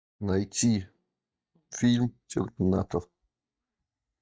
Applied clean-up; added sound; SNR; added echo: neural mask model DeepFilterNet 3.